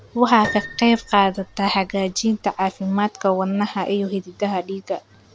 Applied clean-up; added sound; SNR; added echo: none; Piano; 15 dB; none.